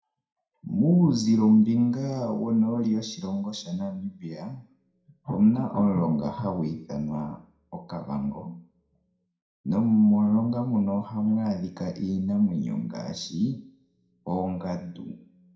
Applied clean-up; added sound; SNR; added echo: none; none; none; reverberation time 0.5 s.